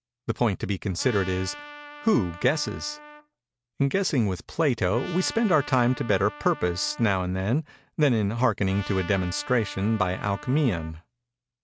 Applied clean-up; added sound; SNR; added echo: none; Trumpet; 17 dB; none.